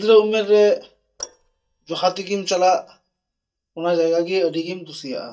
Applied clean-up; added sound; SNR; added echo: neural mask model DeepFilterNet 3.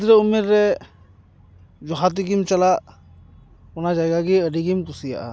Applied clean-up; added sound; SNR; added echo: none; none; none; none.